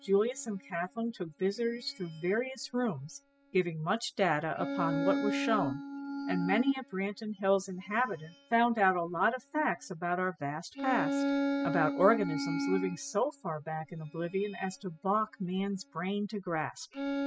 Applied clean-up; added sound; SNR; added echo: classical method spectral subtraction.